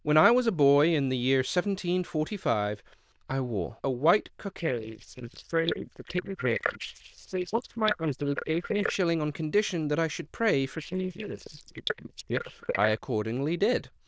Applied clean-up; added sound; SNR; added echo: neural diffusion model UNIVERSE++.